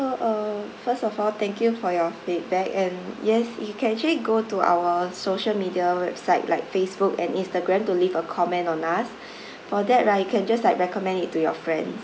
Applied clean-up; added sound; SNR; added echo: none; none; none; none.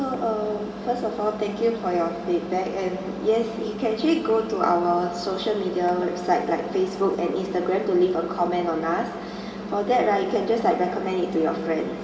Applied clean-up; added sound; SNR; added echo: none; Engine; 11 dB; reverberation time 2.6 s.